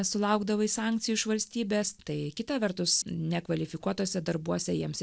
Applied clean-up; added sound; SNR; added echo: none; none; none; none.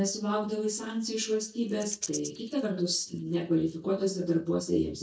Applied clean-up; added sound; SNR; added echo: neural mask model DeepFilterNet 3.